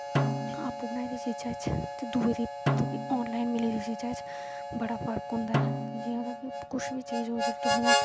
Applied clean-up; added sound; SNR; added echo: none; Harmonica + Snare drum; -1 dB; none.